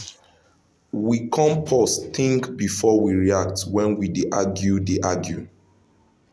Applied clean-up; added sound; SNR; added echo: none; none; none; none.